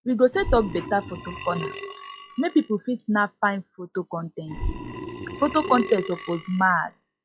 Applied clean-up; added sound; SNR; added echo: classical method log-MMSE.